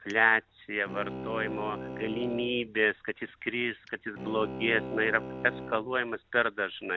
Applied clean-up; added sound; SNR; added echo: none; Bowed string instrument; 11 dB; none.